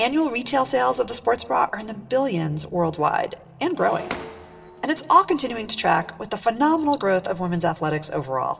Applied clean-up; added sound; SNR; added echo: none; Shatter; 17 dB; reverberation time 1.1 s.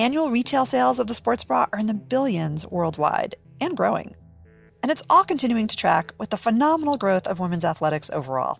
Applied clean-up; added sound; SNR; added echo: none; none; none; none.